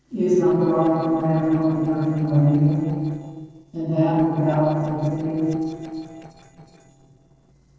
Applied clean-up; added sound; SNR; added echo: neural separator model SepFormer DNS4.